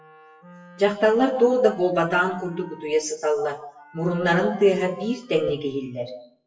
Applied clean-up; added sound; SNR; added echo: classical method WPE with log-MMSE.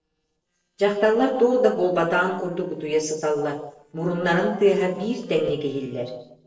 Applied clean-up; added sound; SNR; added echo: neural separator model SepFormer DNS4.